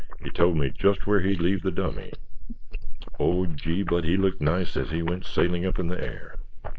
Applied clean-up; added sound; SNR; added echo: neural mask model Resemble Enhance denoiser.